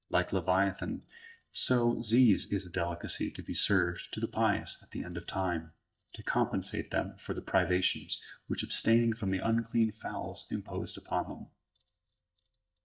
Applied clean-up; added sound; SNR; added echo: neural mask model DeepFilterNet 3.